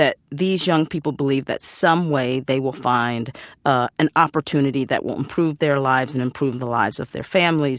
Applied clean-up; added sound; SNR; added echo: none; none; none; none.